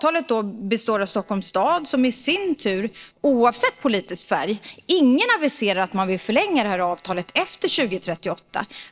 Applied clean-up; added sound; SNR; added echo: neural separator model SepFormer DNS4.